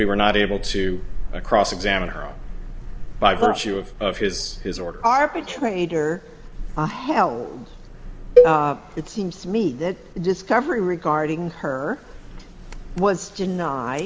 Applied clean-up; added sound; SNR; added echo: none; Cowbell; -3 dB; none.